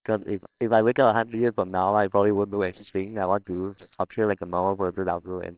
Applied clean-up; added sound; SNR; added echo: neural separator model SepFormer WHAMR!.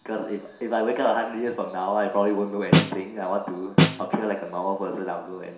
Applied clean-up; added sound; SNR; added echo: none; Snare drum; -3 dB; reverberation time 0.7 s.